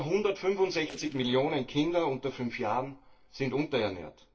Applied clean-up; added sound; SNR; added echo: neural separator model SepFormer DNS4.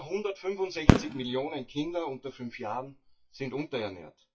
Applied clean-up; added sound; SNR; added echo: classical method WPE with log-MMSE.